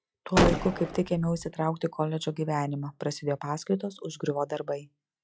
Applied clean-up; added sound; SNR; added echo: classical method log-MMSE.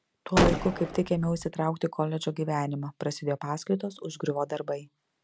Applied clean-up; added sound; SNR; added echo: none; Gunshot, gunfire; -2 dB; none.